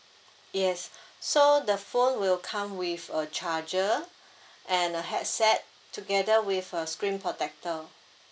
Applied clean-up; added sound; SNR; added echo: none; none; none; none.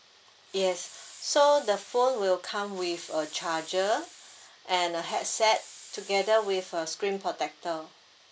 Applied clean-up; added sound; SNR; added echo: none; Hiss; 19 dB; none.